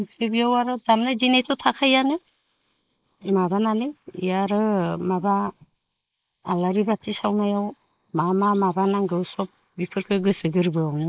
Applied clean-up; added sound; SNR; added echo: neural mask model Resemble Enhance denoiser.